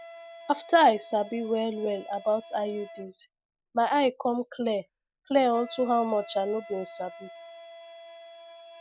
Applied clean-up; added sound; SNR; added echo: none; Wind instrument, woodwind instrument; 19 dB; none.